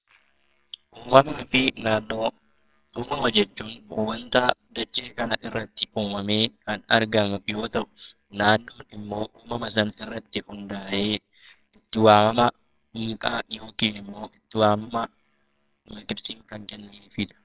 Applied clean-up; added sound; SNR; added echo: neural separator model SepFormer WHAMR!.